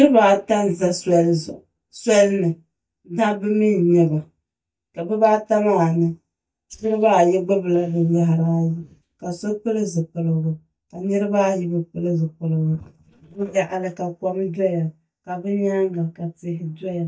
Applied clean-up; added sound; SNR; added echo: neural mask model DeepFilterNet 3.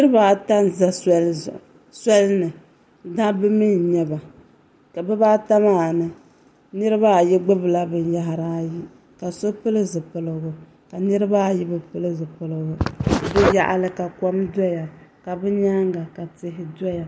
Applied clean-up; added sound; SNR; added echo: none; none; none; none.